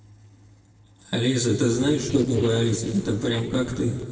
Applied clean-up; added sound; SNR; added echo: neural separator model SepFormer DNS4.